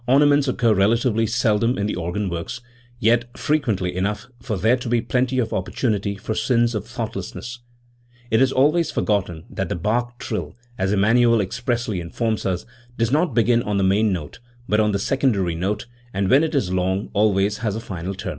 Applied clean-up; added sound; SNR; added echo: none; none; none; none.